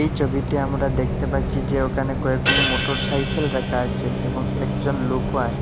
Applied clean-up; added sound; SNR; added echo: none; Hi-hat + Bus; -2 dB; none.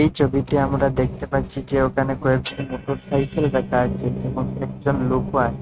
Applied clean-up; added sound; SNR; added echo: neural mask model RNNoise.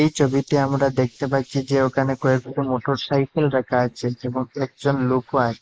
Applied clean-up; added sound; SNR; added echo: neural mask model Resemble Enhance denoiser.